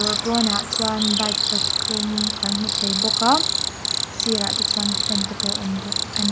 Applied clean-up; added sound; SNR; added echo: none; Cricket; -3 dB; none.